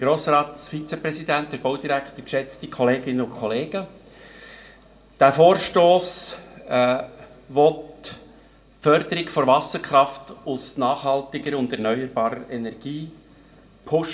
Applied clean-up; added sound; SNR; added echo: none; none; none; reverberation time 0.7 s.